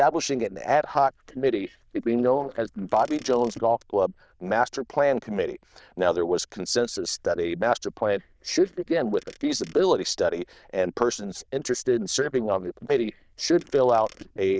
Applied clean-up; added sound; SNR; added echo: neural diffusion model UNIVERSE++.